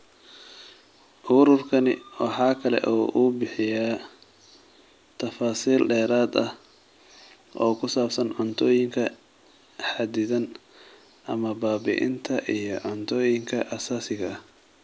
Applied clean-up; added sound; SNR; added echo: none; none; none; none.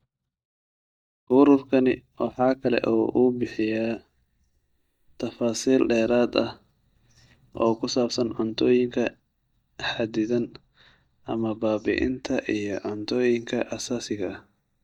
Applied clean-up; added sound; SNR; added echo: neural mask model DeepFilterNet 3.